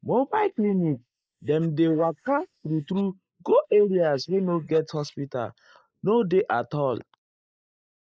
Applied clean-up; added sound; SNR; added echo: neural mask model Resemble Enhance denoiser.